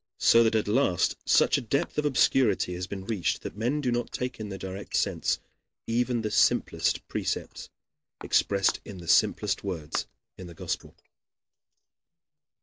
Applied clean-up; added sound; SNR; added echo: neural mask model Resemble Enhance denoiser.